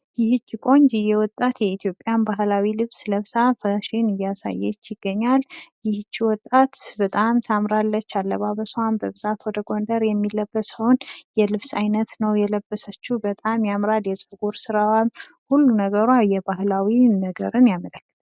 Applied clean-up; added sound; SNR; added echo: none; none; none; none.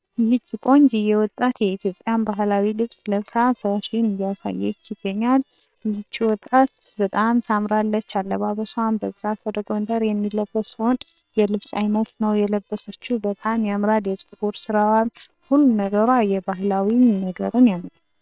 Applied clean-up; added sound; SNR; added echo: neural separator model SepFormer WHAM!.